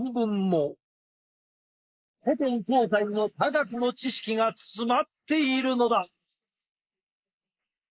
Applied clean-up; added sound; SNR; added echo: neural mask model Resemble Enhance denoiser.